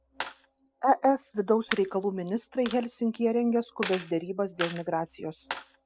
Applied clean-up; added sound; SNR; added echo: none; Coin (dropping); 11 dB; none.